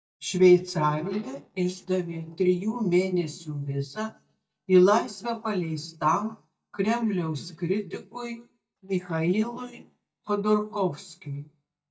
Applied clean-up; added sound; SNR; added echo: neural mask model DeepFilterNet 3.